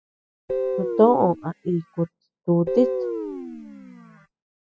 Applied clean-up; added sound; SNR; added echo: classical method spectral subtraction.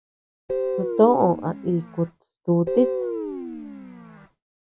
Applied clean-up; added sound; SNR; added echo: none; Guitar; 5 dB; none.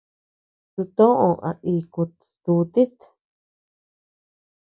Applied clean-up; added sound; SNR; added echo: none; none; none; none.